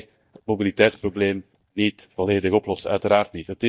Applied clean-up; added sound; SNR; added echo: neural mask model DeepFilterNet 3.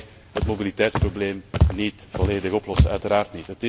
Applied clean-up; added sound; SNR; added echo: none; Walk, footsteps; -1 dB; none.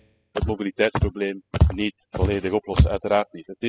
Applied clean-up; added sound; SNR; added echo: classical method spectral subtraction.